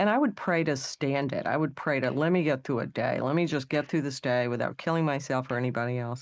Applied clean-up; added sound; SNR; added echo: neural mask model Resemble Enhance denoiser.